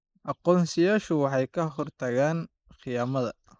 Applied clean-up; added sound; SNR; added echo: neural mask model Resemble Enhance denoiser.